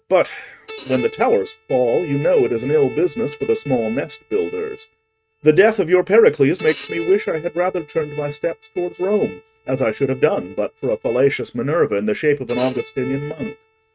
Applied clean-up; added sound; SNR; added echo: neural mask model RNNoise.